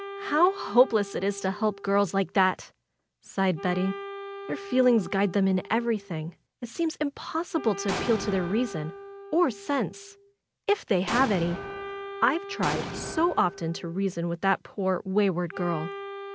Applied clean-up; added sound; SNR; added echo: none; Explosion + Wind instrument, woodwind instrument; 12 dB; none.